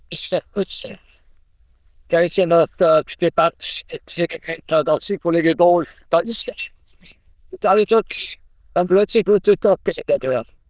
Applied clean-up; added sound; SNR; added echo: neural diffusion model UNIVERSE++.